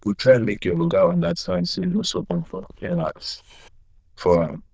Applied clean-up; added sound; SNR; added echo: neural diffusion model UNIVERSE++.